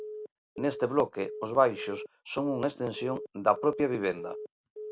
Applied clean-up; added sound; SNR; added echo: none; Telephone; 12 dB; none.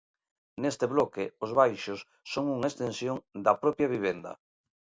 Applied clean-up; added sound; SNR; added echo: none; none; none; none.